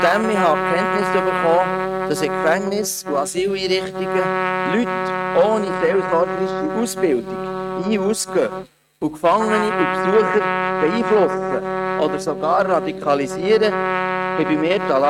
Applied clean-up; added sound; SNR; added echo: neural mask model RNNoise.